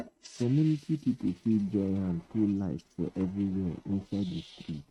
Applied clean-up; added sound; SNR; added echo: neural mask model RNNoise.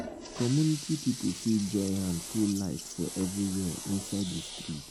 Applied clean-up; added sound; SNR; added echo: none; Toilet flush; 10 dB; none.